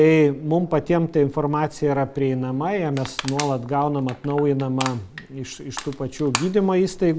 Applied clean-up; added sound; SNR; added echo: none; Crushing; 13 dB; none.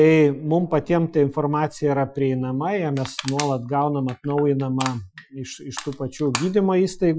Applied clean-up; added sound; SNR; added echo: classical method Wiener filter.